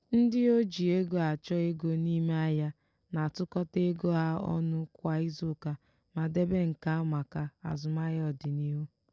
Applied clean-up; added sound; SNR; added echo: none; none; none; none.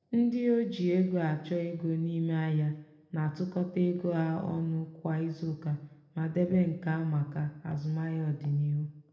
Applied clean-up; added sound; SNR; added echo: none; none; none; reverberation time 0.9 s.